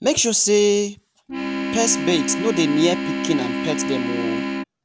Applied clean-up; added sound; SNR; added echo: none; Organ; 3 dB; none.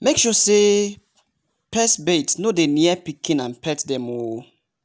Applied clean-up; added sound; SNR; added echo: none; none; none; none.